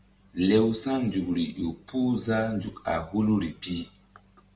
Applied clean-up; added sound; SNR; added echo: none; none; none; none.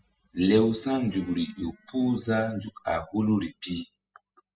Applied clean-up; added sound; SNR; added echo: classical method spectral subtraction.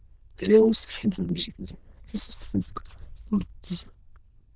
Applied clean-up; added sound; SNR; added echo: neural diffusion model UNIVERSE++.